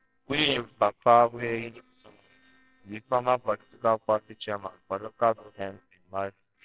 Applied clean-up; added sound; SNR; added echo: neural separator model SepFormer WHAMR!.